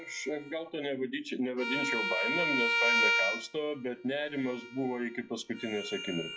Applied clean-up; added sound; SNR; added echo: classical method log-MMSE.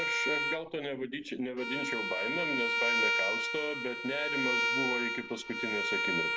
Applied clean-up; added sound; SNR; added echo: none; Bowed string instrument; -4 dB; none.